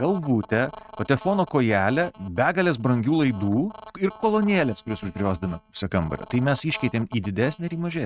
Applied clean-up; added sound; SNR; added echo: neural mask model RNNoise.